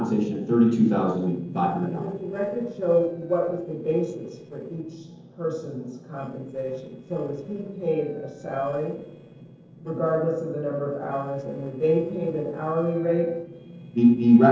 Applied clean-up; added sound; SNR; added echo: neural separator model SepFormer DNS4.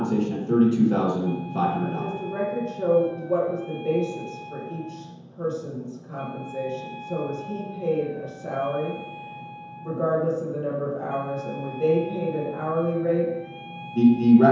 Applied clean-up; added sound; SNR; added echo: none; Wind instrument, woodwind instrument; 17 dB; reverberation time 0.9 s.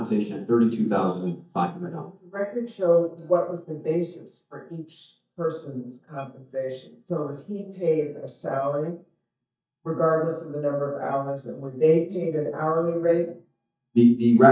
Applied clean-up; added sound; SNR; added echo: neural mask model DeepFilterNet 3.